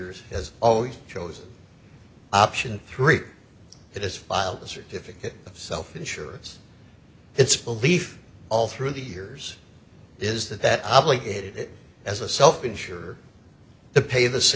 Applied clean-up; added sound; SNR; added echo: none; none; none; none.